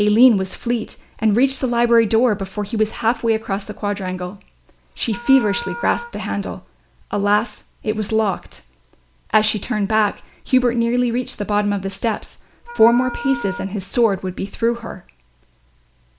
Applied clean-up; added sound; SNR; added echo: none; Wind instrument, woodwind instrument; 14 dB; none.